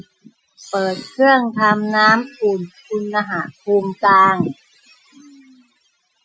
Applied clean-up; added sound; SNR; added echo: classical method Wiener filter.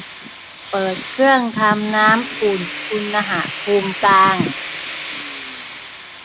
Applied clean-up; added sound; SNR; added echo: none; Tools; 9 dB; none.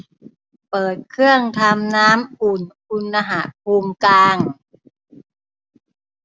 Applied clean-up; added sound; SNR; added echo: none; none; none; none.